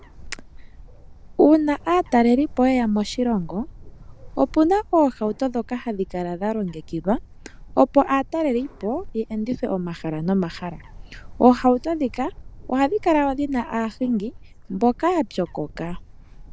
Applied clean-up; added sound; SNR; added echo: none; Bird; 17 dB; none.